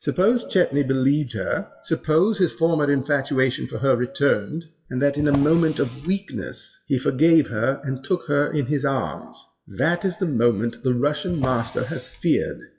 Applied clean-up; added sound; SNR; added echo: classical method WPE with log-MMSE.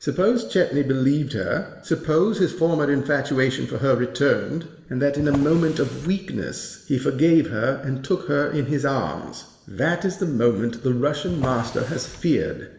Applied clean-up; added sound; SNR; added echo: none; Drawer open or close; 15 dB; reverberation time 1.0 s.